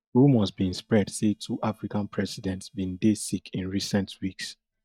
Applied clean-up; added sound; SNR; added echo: neural mask model DeepFilterNet 3.